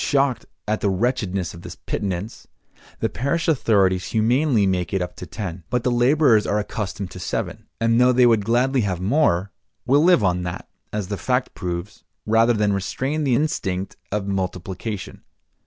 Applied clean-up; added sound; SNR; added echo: none; none; none; none.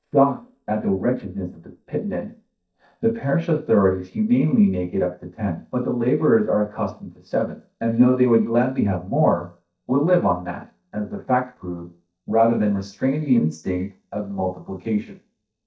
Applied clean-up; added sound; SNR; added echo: neural mask model DeepFilterNet 3.